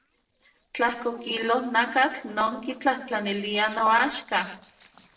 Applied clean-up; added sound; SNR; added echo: neural separator model SepFormer DNS4.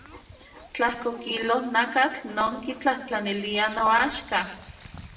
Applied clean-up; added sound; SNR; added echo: none; Bird vocalization, bird call, bird song; 20 dB; reverberation time 0.8 s.